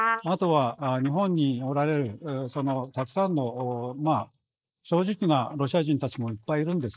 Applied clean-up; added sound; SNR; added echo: neural mask model Resemble Enhance denoiser.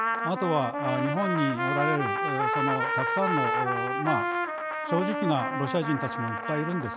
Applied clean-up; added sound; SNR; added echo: none; Trumpet; -1 dB; none.